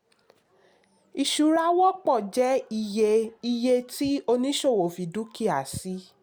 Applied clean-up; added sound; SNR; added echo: none; none; none; none.